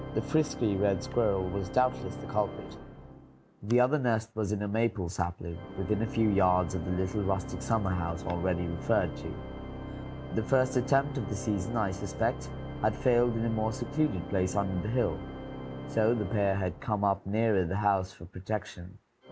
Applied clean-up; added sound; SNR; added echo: none; Organ; 10 dB; none.